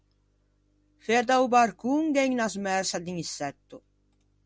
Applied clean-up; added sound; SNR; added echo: none; none; none; none.